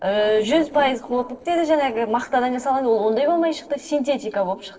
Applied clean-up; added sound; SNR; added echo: neural separator model SepFormer DNS4.